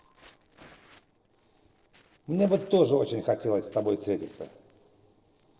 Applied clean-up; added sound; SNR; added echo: neural separator model SepFormer DNS4.